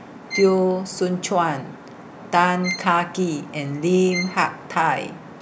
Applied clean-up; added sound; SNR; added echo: none; Bowed string instrument; 13 dB; none.